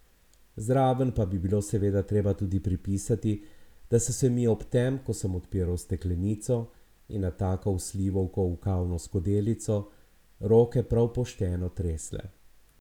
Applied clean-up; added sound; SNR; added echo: none; none; none; none.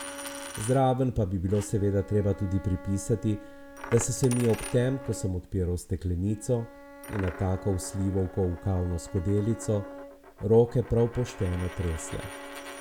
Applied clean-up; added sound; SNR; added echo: none; Bowed string instrument + Coin (dropping); 15 dB; none.